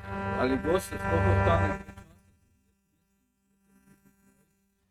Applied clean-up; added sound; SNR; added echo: neural mask model RNNoise.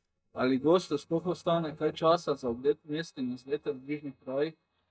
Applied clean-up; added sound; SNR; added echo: neural mask model DeepFilterNet 3.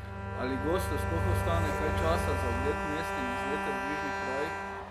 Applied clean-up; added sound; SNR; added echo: none; Train + Bowed string instrument; -4 dB; none.